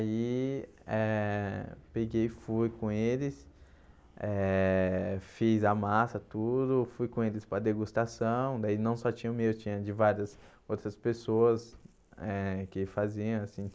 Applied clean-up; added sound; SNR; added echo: none; none; none; none.